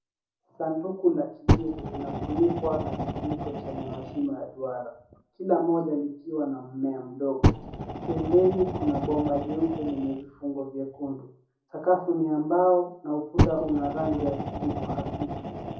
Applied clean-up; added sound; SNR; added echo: none; Fire; 3 dB; reverberation time 0.6 s.